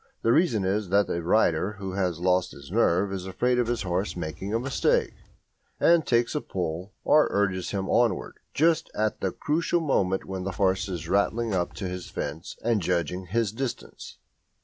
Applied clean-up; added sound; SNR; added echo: none; Clock; 17 dB; none.